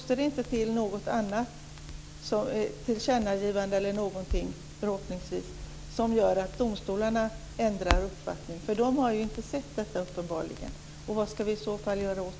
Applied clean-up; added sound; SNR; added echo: none; Crackle; 10 dB; none.